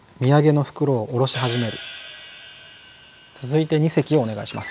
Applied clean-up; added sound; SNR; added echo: none; Hi-hat; 13 dB; none.